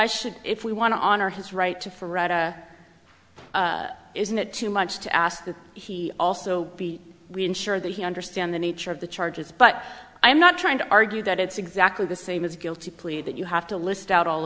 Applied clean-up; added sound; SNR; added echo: none; none; none; none.